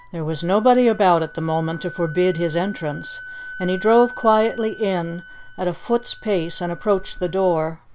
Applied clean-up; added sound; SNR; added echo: none; Wind instrument, woodwind instrument; 18 dB; none.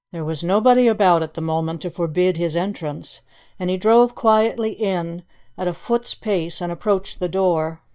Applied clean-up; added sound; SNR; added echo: neural mask model DeepFilterNet 3.